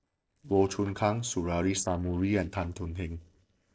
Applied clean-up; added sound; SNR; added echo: neural separator model SepFormer DNS4.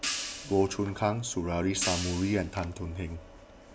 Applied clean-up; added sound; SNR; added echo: none; Hi-hat; 8 dB; none.